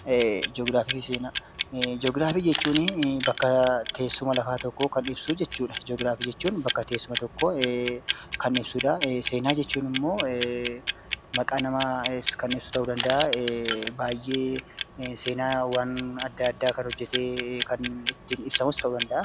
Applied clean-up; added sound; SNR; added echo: none; Clock; 4 dB; none.